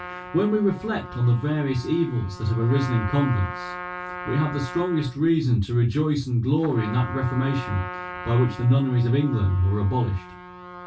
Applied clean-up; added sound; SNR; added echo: none; Trumpet; 13 dB; reverberation time 0.1 s.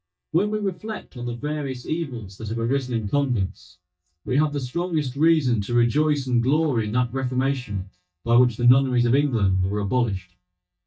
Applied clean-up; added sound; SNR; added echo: neural mask model DeepFilterNet 3.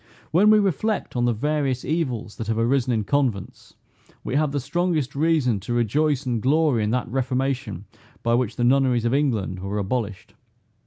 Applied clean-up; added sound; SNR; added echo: none; none; none; none.